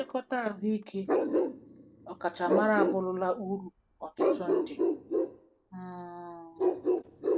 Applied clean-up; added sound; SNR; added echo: none; Bark; -3 dB; none.